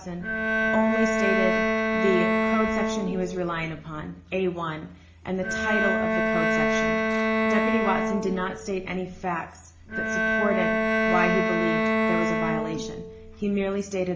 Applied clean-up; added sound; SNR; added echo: none; Bowed string instrument; -4 dB; reverberation time 0.4 s.